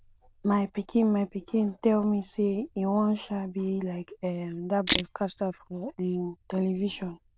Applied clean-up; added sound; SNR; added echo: neural diffusion model UNIVERSE++.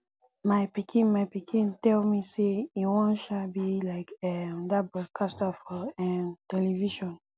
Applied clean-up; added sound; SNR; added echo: none; none; none; none.